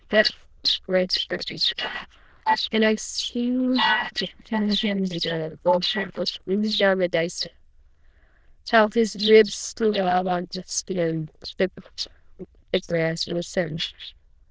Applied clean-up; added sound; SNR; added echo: neural diffusion model UNIVERSE++.